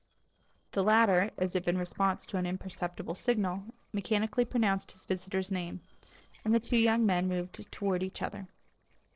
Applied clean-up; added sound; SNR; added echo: neural separator model SepFormer DNS4.